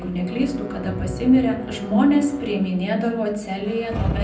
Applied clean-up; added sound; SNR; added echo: none; Bowed string instrument; 16 dB; reverberation time 0.6 s.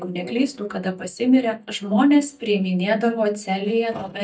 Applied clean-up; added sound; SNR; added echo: neural mask model DeepFilterNet 3.